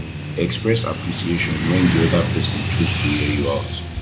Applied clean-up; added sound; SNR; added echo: none; Motorcycle / Traffic noise, roadway noise; 2 dB; none.